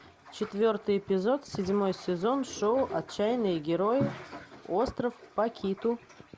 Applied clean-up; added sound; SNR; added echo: none; none; none; none.